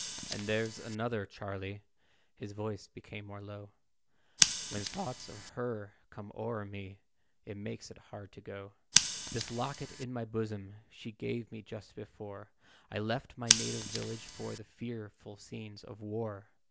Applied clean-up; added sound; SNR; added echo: none; Scissors; -1 dB; none.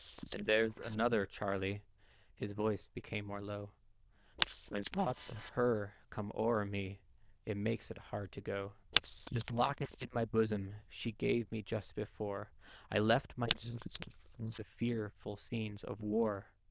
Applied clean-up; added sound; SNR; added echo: neural diffusion model UNIVERSE++.